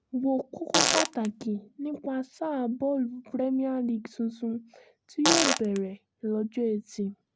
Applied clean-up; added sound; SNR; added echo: none; Fart; -3 dB; none.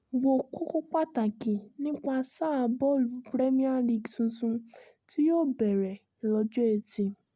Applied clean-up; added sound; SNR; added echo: none; none; none; none.